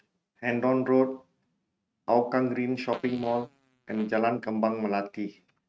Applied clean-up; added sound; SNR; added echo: neural mask model RNNoise.